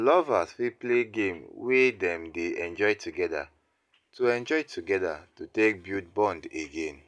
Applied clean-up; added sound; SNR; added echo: none; none; none; none.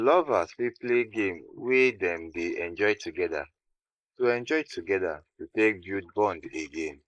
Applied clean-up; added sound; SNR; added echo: neural mask model Resemble Enhance denoiser.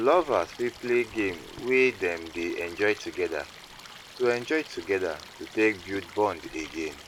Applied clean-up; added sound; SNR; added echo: none; Stream; 18 dB; none.